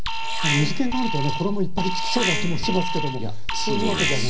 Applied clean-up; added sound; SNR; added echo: none; Alarm; -4 dB; reverberation time 0.5 s.